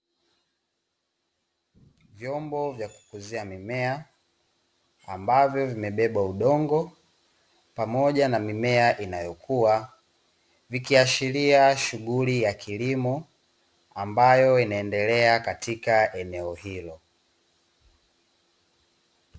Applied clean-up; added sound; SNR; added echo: none; none; none; none.